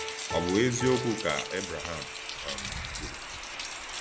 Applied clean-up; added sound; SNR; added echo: none; Rain + Piano; 4 dB; none.